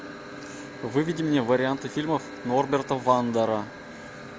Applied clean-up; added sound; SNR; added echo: none; none; none; none.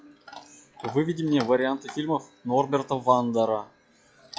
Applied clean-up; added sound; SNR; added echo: classical method log-MMSE.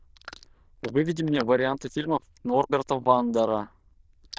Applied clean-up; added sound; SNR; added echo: neural diffusion model UNIVERSE++.